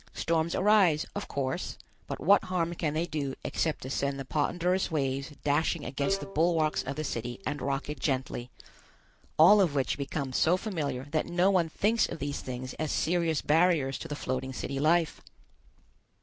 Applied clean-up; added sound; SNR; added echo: none; Bowed string instrument; 13 dB; none.